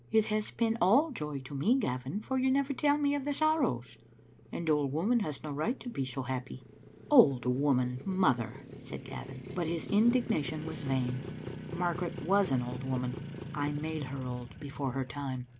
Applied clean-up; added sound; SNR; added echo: none; Motorcycle; 13 dB; none.